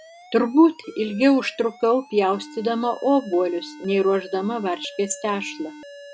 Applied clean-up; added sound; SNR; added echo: none; Alarm; 20 dB; none.